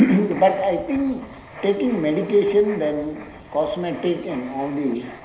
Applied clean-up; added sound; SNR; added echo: none; Writing; 19 dB; reverberation time 0.9 s.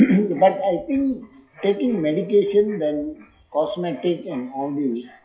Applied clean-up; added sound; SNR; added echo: classical method WPE with log-MMSE.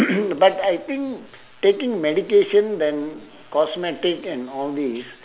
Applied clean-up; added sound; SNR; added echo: none; none; none; none.